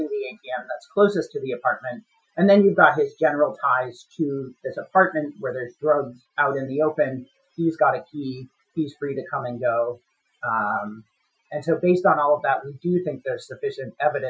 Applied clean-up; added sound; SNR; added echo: classical method Wiener filter.